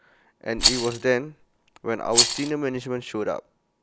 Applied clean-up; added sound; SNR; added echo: none; Rattle; -2 dB; none.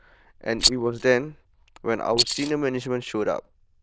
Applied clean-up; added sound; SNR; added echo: neural diffusion model UNIVERSE++.